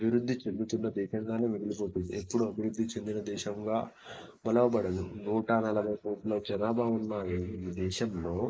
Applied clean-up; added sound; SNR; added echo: neural mask model Resemble Enhance denoiser.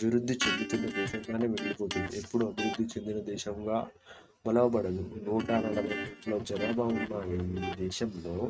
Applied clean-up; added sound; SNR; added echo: neural mask model RNNoise.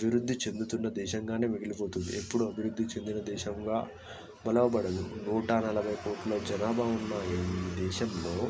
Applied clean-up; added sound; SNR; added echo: none; none; none; none.